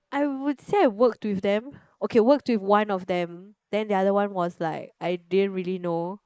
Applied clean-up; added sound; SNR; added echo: neural mask model Resemble Enhance denoiser.